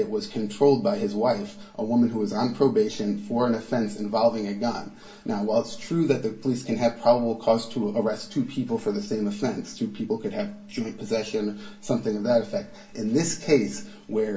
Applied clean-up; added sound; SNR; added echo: none; none; none; reverberation time 0.2 s.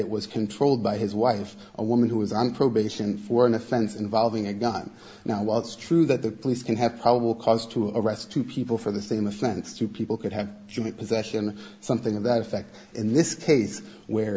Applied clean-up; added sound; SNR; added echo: none; none; none; none.